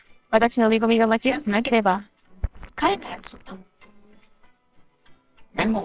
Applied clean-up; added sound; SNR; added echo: neural separator model SepFormer WHAMR!.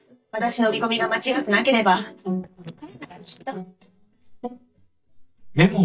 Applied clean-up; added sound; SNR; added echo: neural mask model DeepFilterNet 3.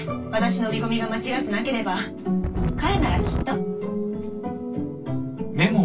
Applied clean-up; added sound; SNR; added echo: none; Wind; 0 dB; reverberation time 0.1 s.